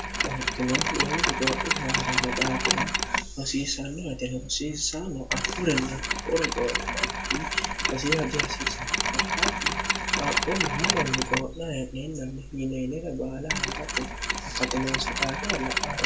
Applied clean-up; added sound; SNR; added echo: none; Mechanisms; -3 dB; reverberation time 0.2 s.